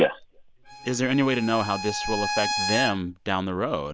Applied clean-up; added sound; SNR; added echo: none; Bowed string instrument; 5 dB; none.